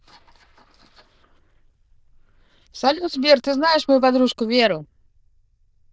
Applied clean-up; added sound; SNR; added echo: neural diffusion model UNIVERSE++.